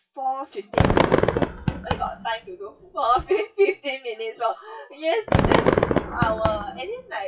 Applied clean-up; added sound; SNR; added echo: classical method WPE with log-MMSE.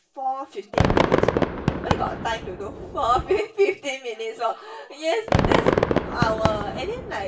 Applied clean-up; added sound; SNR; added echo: none; Fireworks; -2 dB; reverberation time 0.3 s.